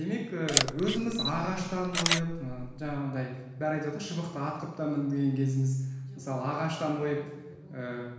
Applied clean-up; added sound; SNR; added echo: none; Camera; 1 dB; reverberation time 1.1 s.